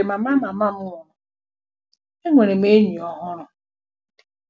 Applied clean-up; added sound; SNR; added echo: none; none; none; none.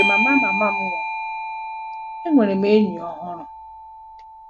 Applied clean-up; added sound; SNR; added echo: none; Bell / Doorbell; 2 dB; none.